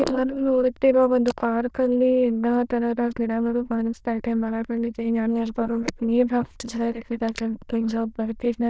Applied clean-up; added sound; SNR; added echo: neural diffusion model UNIVERSE++.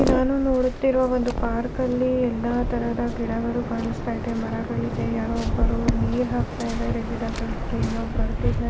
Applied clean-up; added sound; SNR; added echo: none; Waves, surf; 2 dB; none.